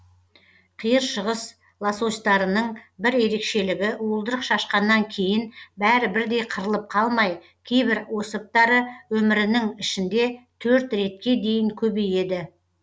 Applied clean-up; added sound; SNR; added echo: none; none; none; none.